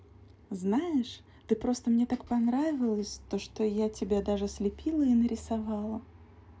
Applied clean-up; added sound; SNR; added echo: none; none; none; none.